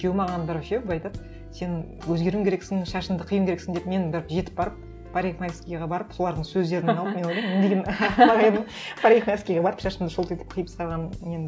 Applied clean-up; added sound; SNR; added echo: none; none; none; none.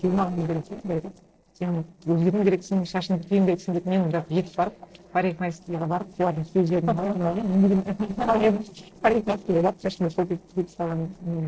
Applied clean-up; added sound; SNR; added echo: neural separator model SepFormer DNS4.